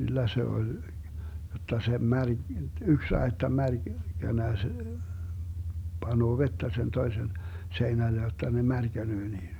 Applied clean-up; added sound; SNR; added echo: none; none; none; none.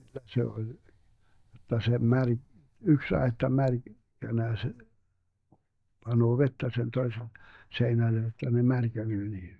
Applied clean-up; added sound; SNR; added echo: neural mask model DeepFilterNet 3.